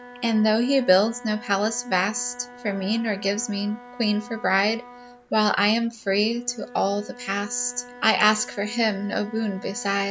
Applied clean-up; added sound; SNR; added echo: none; Wind instrument, woodwind instrument; 19 dB; none.